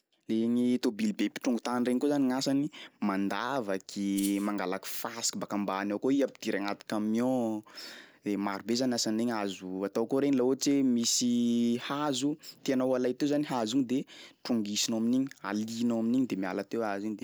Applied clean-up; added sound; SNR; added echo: none; Rattle (instrument); 12 dB; none.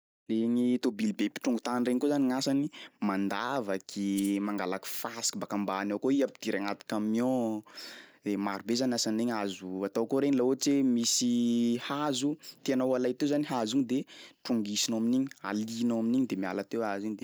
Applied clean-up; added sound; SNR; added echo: neural mask model DeepFilterNet 3.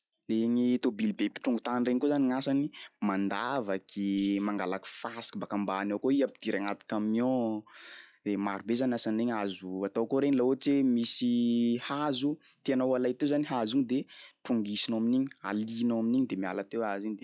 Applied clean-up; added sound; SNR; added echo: classical method log-MMSE.